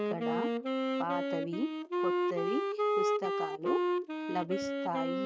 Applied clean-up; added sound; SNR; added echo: neural mask model RNNoise.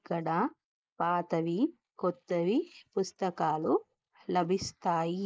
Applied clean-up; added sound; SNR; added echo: neural mask model Resemble Enhance denoiser.